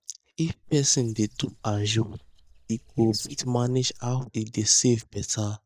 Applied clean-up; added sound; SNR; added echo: neural mask model DeepFilterNet 3.